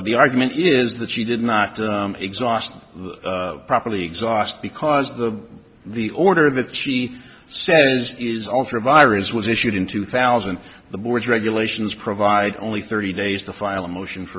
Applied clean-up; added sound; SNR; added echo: none; none; none; none.